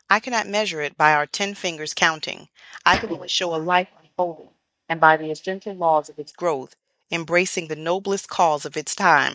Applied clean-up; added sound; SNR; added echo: neural mask model DeepFilterNet 3.